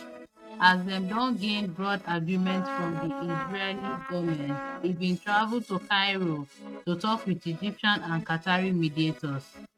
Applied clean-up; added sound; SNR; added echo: neural mask model RNNoise.